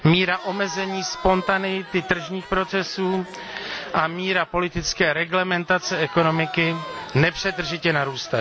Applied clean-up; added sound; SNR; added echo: none; Crowd; 14 dB; none.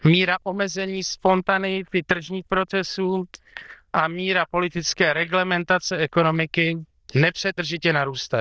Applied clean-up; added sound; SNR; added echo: neural diffusion model UNIVERSE++.